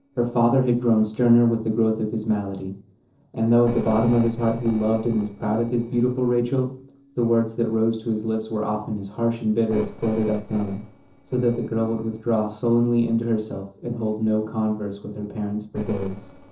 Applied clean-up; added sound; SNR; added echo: neural separator model SepFormer DNS4.